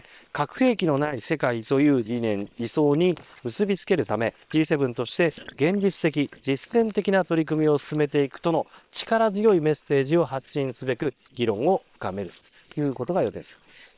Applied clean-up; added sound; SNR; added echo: neural separator model SepFormer WHAM!.